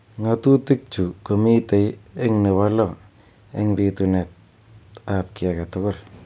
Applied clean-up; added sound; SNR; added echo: none; none; none; none.